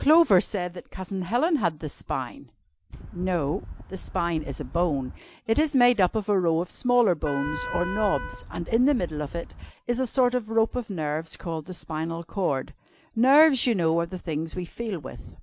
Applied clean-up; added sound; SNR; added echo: none; Wind + Wind instrument, woodwind instrument; 11 dB; none.